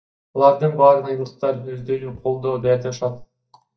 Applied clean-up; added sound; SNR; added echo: neural mask model DeepFilterNet 3.